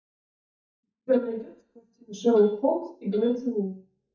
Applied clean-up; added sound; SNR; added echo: neural mask model DeepFilterNet 3.